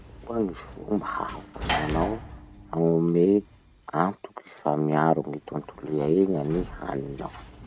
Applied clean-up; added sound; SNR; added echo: none; Sliding door / Slam; 12 dB; none.